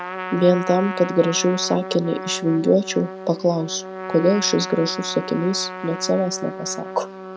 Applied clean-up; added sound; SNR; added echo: none; Trumpet; 10 dB; none.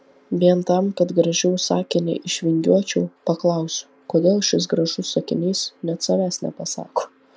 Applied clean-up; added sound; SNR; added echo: none; none; none; none.